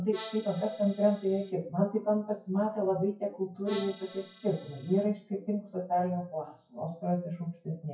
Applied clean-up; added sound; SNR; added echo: classical method WPE with log-MMSE.